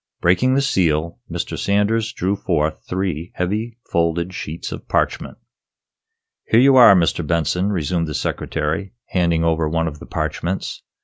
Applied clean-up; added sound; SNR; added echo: none; none; none; none.